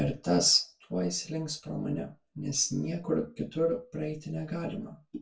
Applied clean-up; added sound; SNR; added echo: none; none; none; reverberation time 0.2 s.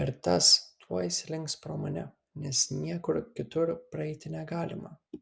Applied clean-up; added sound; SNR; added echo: none; none; none; none.